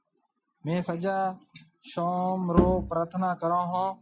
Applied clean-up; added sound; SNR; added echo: classical method log-MMSE.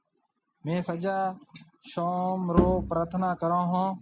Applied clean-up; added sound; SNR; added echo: none; Bowed string instrument; 1 dB; none.